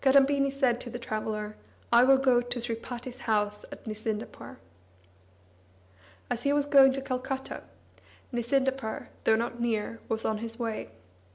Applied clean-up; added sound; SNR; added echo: none; none; none; none.